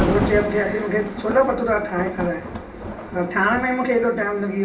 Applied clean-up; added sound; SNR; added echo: none; Thunder; 8 dB; reverberation time 0.2 s.